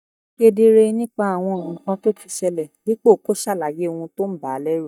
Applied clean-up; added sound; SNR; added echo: neural mask model DeepFilterNet 3.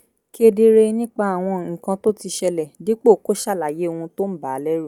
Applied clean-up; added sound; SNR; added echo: none; none; none; none.